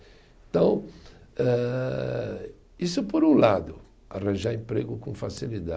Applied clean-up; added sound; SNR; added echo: none; none; none; none.